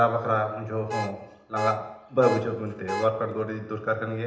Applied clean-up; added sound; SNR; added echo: none; Alarm / Car; 9 dB; reverberation time 0.8 s.